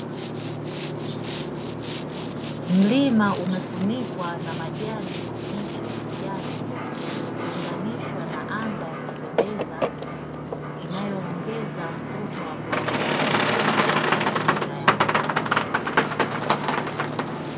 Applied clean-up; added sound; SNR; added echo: none; Boat, Water vehicle; -4 dB; none.